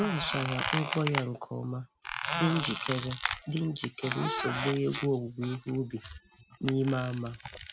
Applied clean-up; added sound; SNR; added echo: none; Squeak; 4 dB; none.